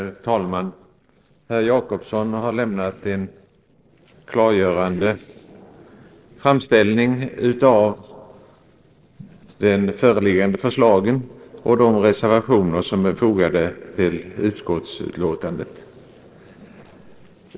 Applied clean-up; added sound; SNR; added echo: neural separator model SepFormer DNS4.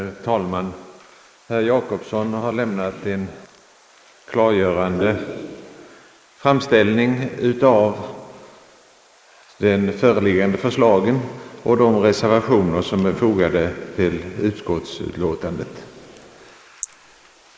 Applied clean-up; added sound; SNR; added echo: neural mask model Resemble Enhance denoiser.